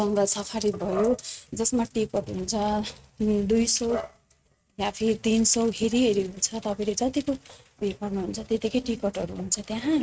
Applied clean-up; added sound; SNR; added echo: neural mask model RNNoise.